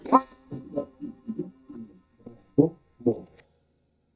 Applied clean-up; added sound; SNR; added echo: neural mask model DeepFilterNet 3.